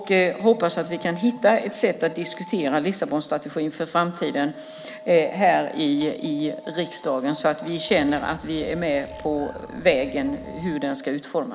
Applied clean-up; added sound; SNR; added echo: none; Alarm + Bird; 18 dB; none.